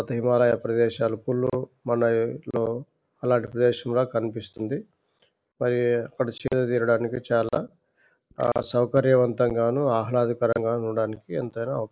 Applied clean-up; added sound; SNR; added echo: neural mask model Resemble Enhance denoiser.